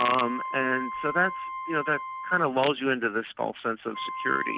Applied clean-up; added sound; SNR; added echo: none; Wind instrument, woodwind instrument; 8 dB; none.